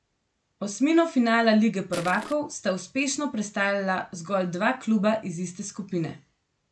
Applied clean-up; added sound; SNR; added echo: none; Crushing; 11 dB; none.